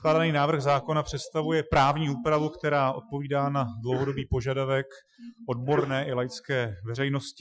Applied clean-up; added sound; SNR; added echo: classical method Wiener filter.